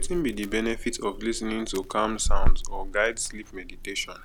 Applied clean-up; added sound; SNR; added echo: none; Crackle; -4 dB; none.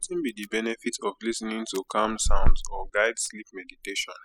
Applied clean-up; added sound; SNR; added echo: classical method spectral subtraction.